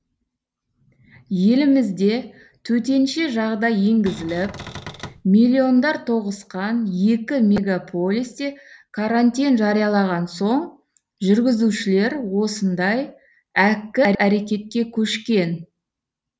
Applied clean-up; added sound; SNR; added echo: none; Cupboard open or close; 15 dB; none.